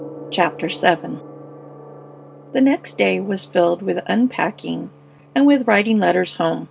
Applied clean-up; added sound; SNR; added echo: none; Gong; 20 dB; none.